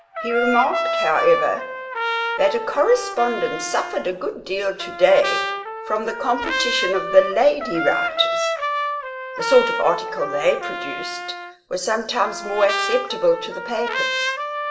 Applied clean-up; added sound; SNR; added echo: none; Trumpet; 4 dB; reverberation time 1.0 s.